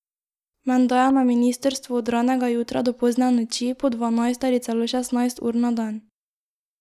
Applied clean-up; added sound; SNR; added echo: neural mask model DeepFilterNet 3.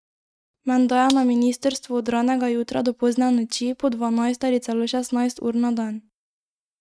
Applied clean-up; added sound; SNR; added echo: neural mask model RNNoise.